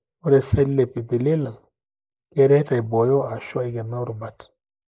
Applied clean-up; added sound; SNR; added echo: neural mask model Resemble Enhance denoiser.